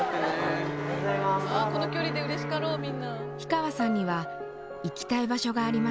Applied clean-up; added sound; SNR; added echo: none; Bowed string instrument; 8 dB; none.